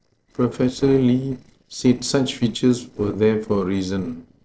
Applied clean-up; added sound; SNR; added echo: neural separator model SepFormer DNS4.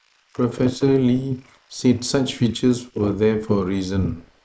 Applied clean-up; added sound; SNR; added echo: neural mask model Resemble Enhance denoiser.